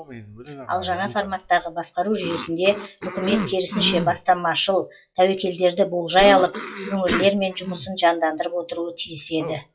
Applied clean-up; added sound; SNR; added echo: classical method WPE with log-MMSE.